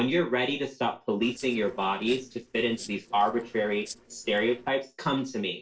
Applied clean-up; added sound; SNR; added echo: neural separator model SepFormer DNS4.